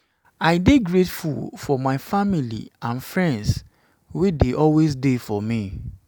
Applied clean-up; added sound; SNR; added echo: none; none; none; none.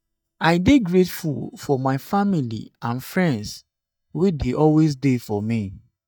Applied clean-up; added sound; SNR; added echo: neural mask model DeepFilterNet 3.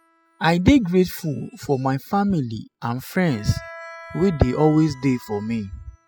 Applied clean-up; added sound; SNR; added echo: classical method spectral subtraction.